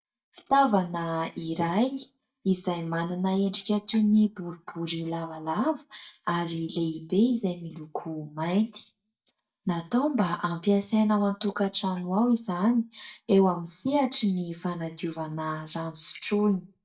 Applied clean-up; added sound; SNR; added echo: neural mask model DeepFilterNet 3.